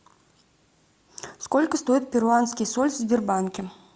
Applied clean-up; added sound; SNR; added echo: none; none; none; none.